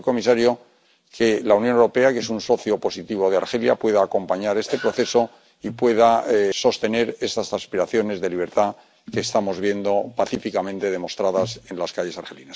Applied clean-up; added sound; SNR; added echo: none; none; none; none.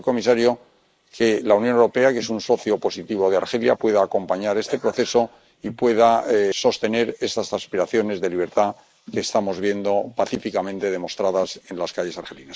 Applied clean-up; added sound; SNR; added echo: neural mask model Resemble Enhance denoiser.